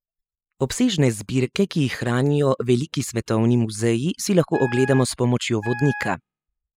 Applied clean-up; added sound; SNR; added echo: classical method spectral subtraction.